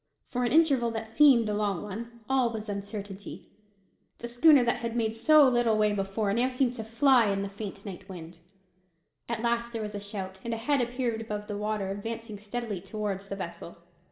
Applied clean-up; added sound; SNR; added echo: none; none; none; reverberation time 2.0 s.